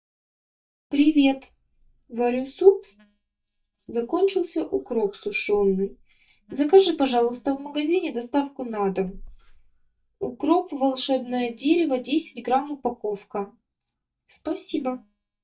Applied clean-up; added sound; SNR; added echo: neural mask model DeepFilterNet 3.